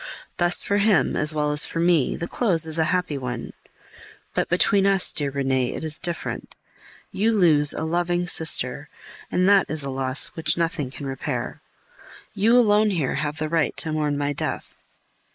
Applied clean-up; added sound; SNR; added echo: neural mask model Resemble Enhance denoiser.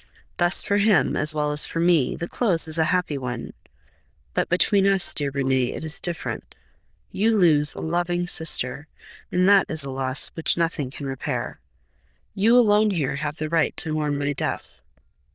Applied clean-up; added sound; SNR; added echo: neural diffusion model UNIVERSE++.